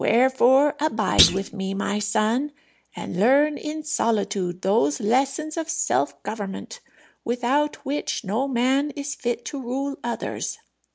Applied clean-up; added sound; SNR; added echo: none; Thump, thud; 2 dB; none.